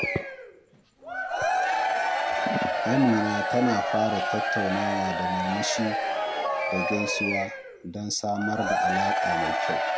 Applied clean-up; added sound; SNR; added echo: none; Crowd / Cheering; -3 dB; none.